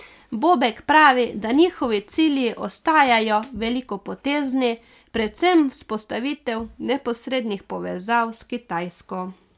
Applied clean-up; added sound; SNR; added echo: none; none; none; none.